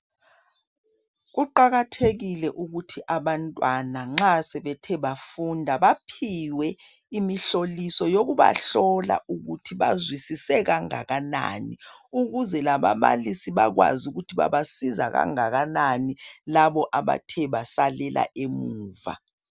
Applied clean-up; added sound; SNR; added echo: none; none; none; none.